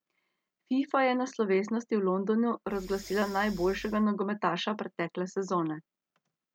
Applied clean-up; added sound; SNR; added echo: none; Breathing; 17 dB; none.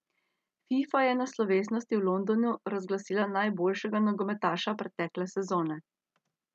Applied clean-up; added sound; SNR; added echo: none; none; none; none.